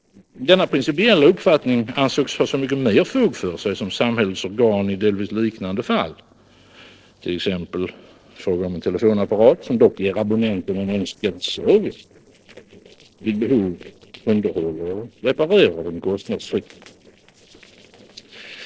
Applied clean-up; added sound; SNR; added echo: neural separator model SepFormer DNS4.